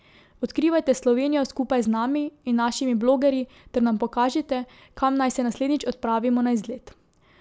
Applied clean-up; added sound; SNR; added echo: none; none; none; none.